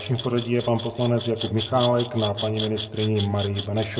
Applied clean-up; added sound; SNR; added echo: none; Glass; 12 dB; reverberation time 1.5 s.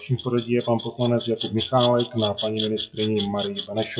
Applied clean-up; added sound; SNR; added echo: classical method WPE with log-MMSE.